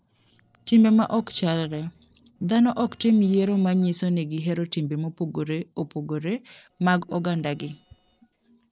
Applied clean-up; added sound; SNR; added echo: neural separator model SepFormer DNS4.